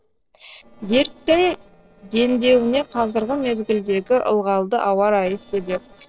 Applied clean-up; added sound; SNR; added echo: neural separator model SepFormer DNS4.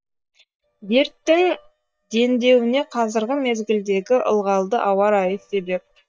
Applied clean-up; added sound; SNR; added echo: neural mask model DeepFilterNet 3.